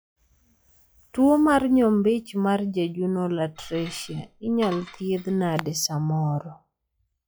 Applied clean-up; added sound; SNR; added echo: classical method log-MMSE.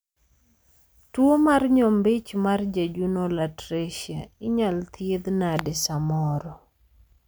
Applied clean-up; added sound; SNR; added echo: none; none; none; none.